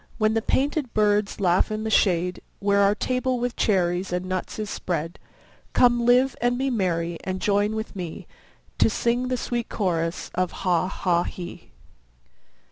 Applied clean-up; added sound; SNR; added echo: none; none; none; none.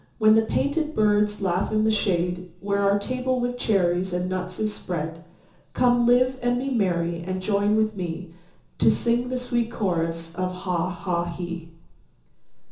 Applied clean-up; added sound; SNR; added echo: none; none; none; reverberation time 0.7 s.